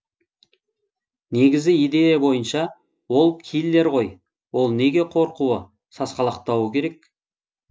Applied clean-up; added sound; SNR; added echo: none; none; none; none.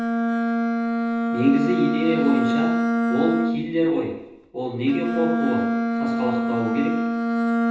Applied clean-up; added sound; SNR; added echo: none; Bowed string instrument; -2 dB; reverberation time 0.9 s.